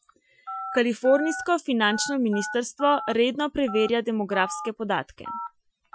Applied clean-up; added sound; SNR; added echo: classical method Wiener filter.